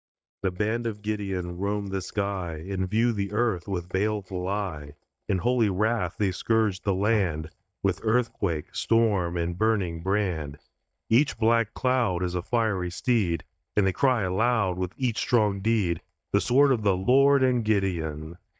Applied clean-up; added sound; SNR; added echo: neural mask model DeepFilterNet 3.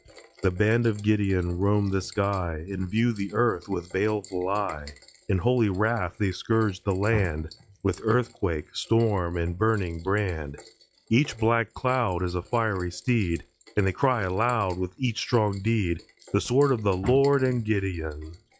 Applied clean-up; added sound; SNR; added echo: classical method log-MMSE.